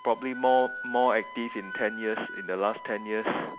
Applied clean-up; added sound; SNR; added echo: none; Wind instrument, woodwind instrument; 12 dB; none.